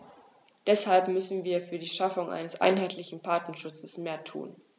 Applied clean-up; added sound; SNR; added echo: none; none; none; none.